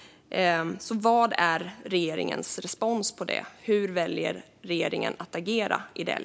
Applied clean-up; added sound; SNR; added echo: none; none; none; none.